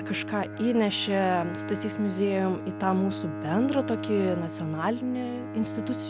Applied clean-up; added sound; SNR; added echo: none; Bowed string instrument; 7 dB; none.